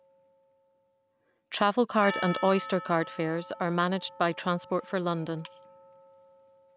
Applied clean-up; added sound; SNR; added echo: none; Percussion; 14 dB; none.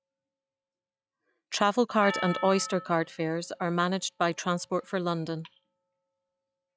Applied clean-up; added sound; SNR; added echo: classical method log-MMSE.